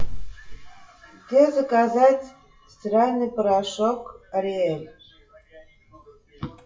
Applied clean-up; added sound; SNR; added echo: classical method WPE with log-MMSE.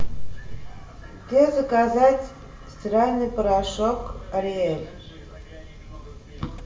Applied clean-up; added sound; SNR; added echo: none; Engine; 17 dB; reverberation time 0.6 s.